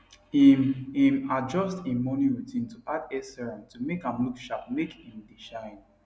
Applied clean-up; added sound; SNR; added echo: none; none; none; none.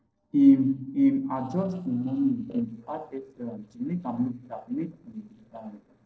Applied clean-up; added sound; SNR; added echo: neural separator model SepFormer DNS4.